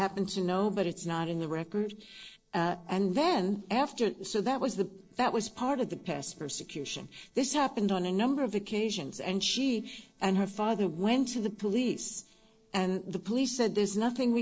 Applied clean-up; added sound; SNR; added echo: neural separator model SepFormer DNS4.